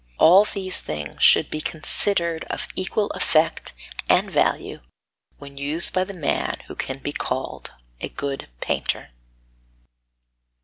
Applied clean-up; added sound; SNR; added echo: none; none; none; none.